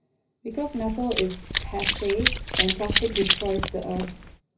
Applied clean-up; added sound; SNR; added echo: none; Run; -1 dB; reverberation time 0.5 s.